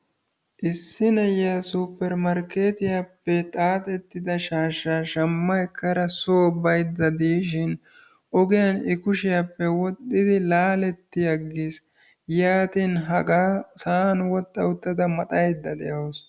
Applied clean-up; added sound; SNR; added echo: none; none; none; none.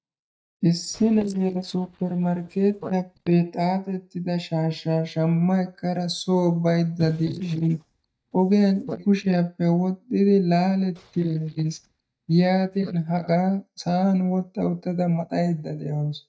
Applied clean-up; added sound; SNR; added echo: neural mask model DeepFilterNet 3.